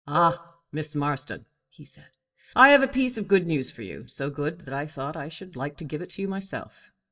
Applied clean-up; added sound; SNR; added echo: neural mask model DeepFilterNet 3.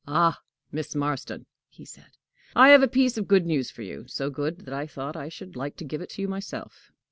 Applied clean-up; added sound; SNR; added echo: none; none; none; none.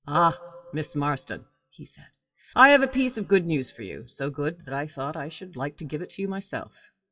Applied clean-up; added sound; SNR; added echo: classical method WPE with log-MMSE.